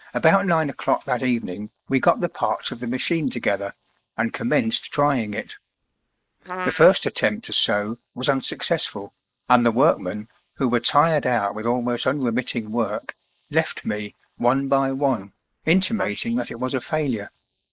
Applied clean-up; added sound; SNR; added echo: neural mask model Resemble Enhance denoiser.